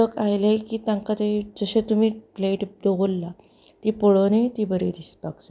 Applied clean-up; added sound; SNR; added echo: none; none; none; none.